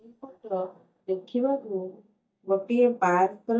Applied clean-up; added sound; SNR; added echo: neural mask model DeepFilterNet 3.